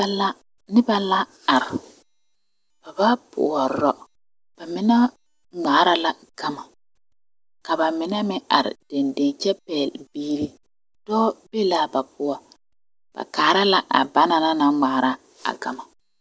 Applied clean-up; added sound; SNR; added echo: none; none; none; none.